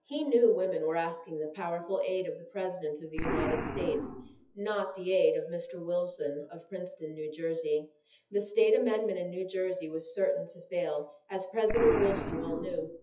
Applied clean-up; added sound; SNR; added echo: classical method WPE with log-MMSE.